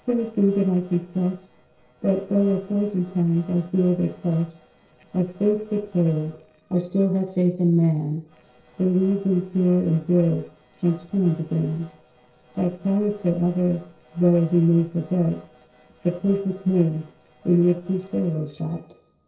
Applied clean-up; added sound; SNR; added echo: neural separator model SepFormer DNS4.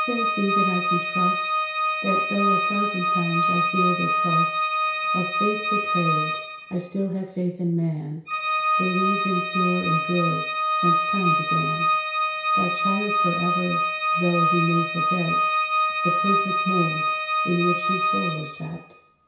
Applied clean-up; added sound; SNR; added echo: none; Organ; -4 dB; reverberation time 0.6 s.